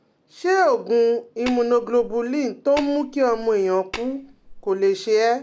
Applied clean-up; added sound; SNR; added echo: none; Tap; 16 dB; none.